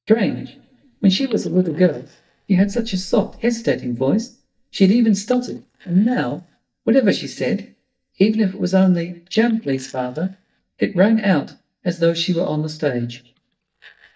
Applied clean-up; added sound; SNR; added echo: neural mask model DeepFilterNet 3.